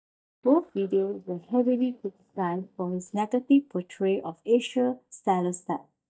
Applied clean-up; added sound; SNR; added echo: neural mask model DeepFilterNet 3.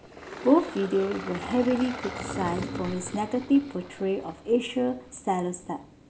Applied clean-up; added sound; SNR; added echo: none; Engine; 12 dB; none.